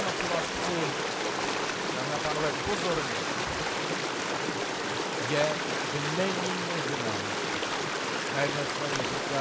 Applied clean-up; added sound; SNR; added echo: none; Stream; -5 dB; none.